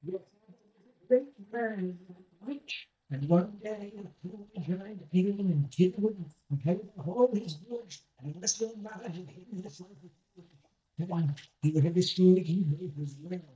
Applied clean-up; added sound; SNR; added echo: neural mask model DeepFilterNet 3.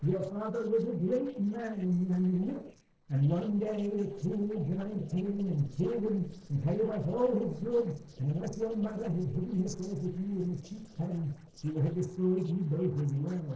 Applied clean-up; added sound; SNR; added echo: neural separator model SepFormer DNS4.